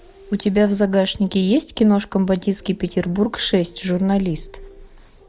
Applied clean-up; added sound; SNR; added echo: none; none; none; none.